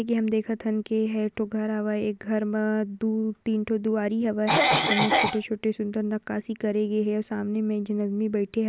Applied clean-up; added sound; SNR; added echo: none; Cough; -4 dB; none.